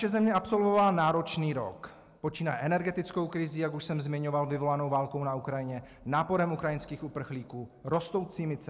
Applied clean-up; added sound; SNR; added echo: none; none; none; none.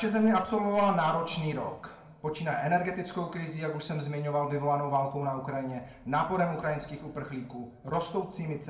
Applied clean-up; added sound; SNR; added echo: none; none; none; reverberation time 0.6 s.